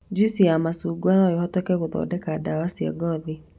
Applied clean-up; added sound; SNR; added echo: none; none; none; none.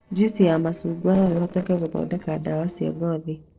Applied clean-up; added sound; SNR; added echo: neural separator model SepFormer DNS4.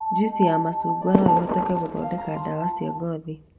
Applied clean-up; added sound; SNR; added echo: none; Piano + Fireworks; -1 dB; none.